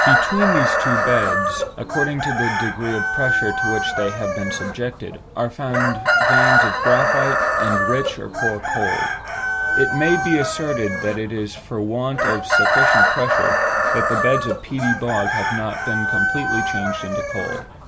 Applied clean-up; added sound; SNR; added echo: none; Chicken, rooster; -4 dB; none.